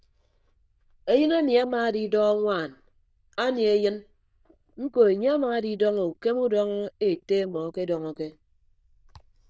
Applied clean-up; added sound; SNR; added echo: neural diffusion model UNIVERSE++.